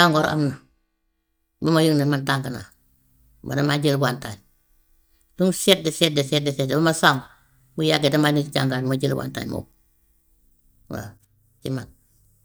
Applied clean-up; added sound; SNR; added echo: neural mask model DeepFilterNet 3.